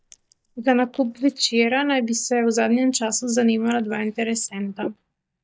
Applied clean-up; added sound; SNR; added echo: neural mask model DeepFilterNet 3.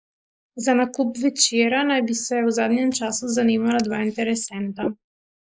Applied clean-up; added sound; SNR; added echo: neural mask model Resemble Enhance denoiser.